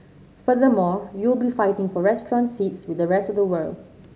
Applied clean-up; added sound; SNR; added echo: none; none; none; none.